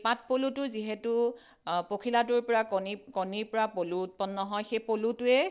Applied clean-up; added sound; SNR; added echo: none; none; none; none.